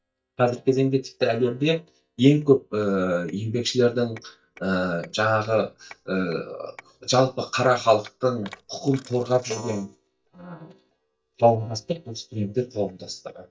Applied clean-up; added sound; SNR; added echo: neural mask model DeepFilterNet 3.